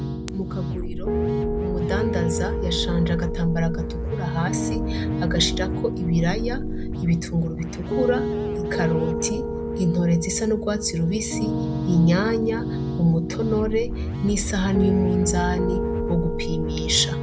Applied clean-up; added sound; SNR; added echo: none; Piano + Musical instrument; 1 dB; none.